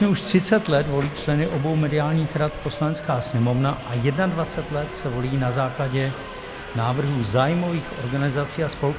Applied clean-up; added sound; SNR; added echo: none; Subway, metro, underground; 12 dB; none.